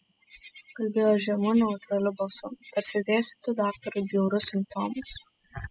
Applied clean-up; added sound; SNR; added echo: classical method spectral subtraction.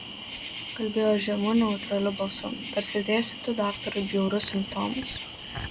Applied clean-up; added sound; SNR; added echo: none; Cricket; 10 dB; none.